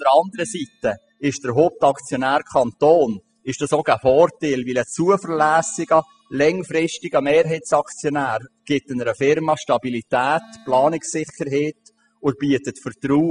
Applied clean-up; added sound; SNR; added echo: classical method spectral subtraction.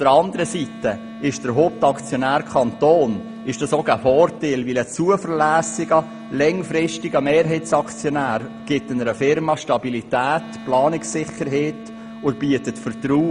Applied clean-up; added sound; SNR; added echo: none; Wind instrument, woodwind instrument; 16 dB; none.